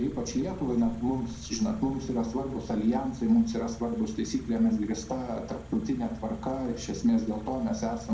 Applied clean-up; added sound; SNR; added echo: none; Idling / Car; 14 dB; reverberation time 0.6 s.